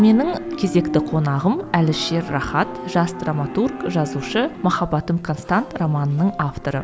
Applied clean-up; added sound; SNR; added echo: none; Livestock, farm animals, working animals; 11 dB; none.